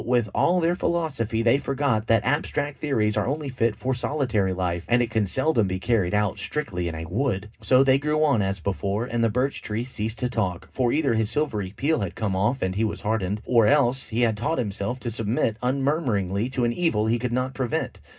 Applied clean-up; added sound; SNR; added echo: none; none; none; reverberation time 0.2 s.